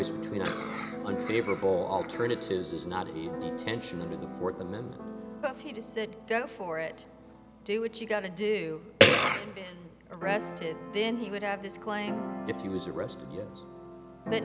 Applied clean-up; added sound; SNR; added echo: none; Keyboard (musical); 9 dB; none.